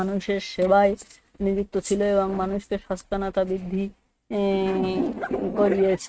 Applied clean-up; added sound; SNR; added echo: neural mask model RNNoise.